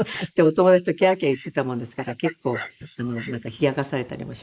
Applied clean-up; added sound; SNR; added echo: neural mask model Resemble Enhance denoiser.